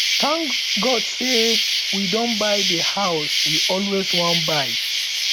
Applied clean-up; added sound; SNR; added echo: none; Insect; -3 dB; none.